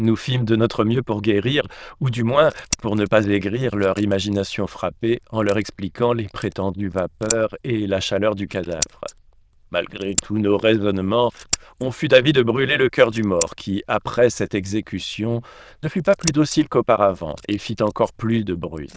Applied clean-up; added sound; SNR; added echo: neural diffusion model UNIVERSE++.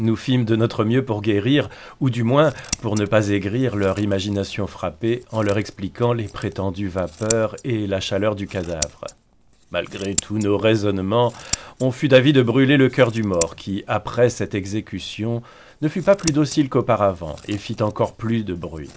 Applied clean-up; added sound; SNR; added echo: none; Scissors; 16 dB; none.